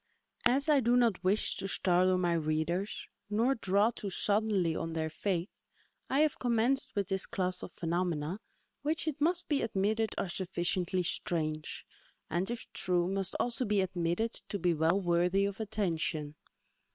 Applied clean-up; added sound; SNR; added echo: neural separator model SepFormer WHAM!.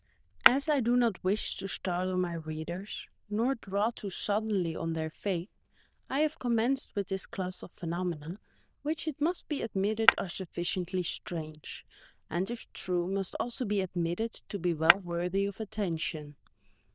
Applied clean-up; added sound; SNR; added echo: neural diffusion model UNIVERSE++.